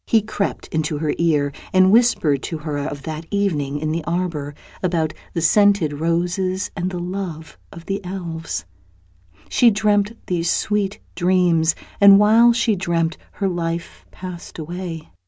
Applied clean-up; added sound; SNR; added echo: none; none; none; none.